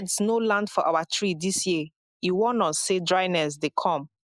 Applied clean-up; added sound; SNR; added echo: neural mask model Resemble Enhance denoiser.